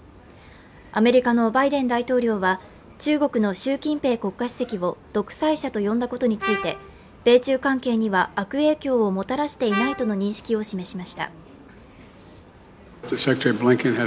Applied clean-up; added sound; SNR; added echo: none; Trumpet; 9 dB; none.